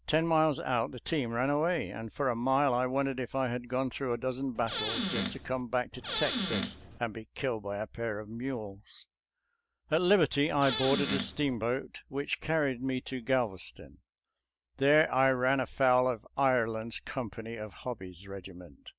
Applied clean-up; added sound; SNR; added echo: none; Squeak / Cupboard open or close; 4 dB; none.